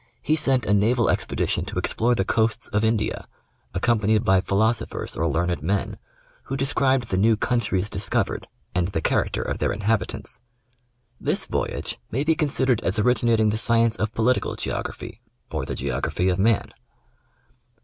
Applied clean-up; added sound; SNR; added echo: none; none; none; none.